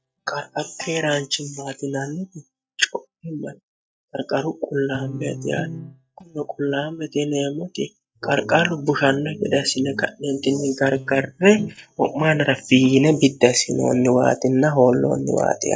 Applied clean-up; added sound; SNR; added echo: neural mask model DeepFilterNet 3.